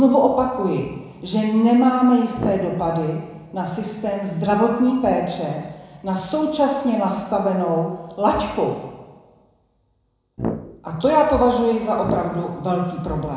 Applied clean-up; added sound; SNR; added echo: none; Brass instrument; 8 dB; reverberation time 1.0 s.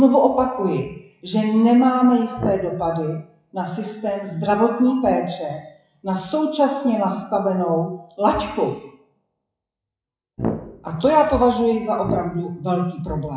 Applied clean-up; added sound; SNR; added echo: classical method WPE with log-MMSE.